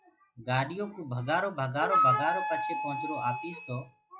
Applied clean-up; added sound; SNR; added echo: classical method log-MMSE.